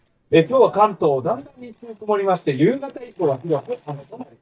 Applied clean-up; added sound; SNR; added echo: neural mask model DeepFilterNet 3.